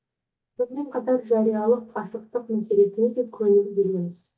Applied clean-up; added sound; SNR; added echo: neural mask model DeepFilterNet 3.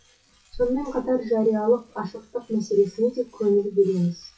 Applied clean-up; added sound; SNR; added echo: classical method WPE with log-MMSE.